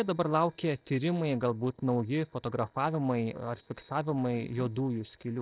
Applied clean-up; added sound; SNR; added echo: neural separator model SepFormer DNS4.